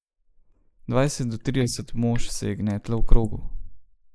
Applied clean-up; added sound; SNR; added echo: neural mask model Resemble Enhance denoiser.